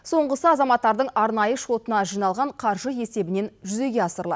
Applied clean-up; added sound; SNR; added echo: none; none; none; none.